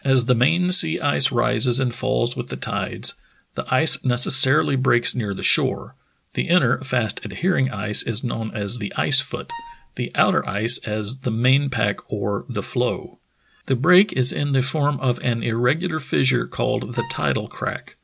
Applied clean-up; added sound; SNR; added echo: none; Wind instrument, woodwind instrument; 17 dB; none.